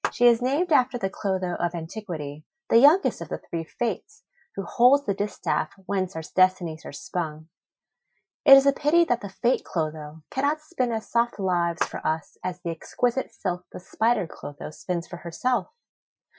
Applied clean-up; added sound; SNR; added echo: classical method Wiener filter.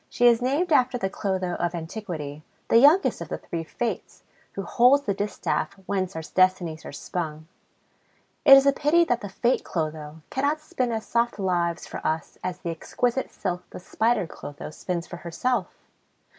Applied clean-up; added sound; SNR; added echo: none; none; none; none.